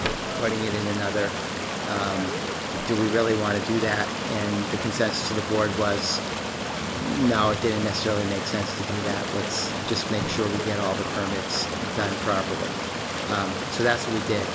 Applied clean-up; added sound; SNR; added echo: none; Stream; 2 dB; none.